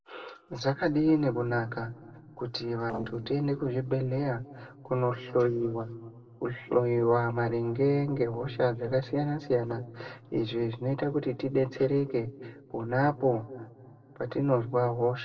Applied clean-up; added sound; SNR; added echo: neural separator model SepFormer DNS4.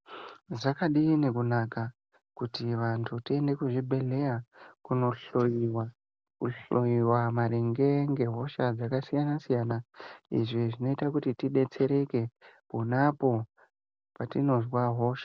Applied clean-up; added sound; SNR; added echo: none; none; none; none.